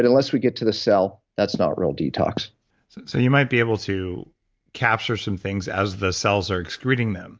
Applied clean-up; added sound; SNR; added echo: none; none; none; none.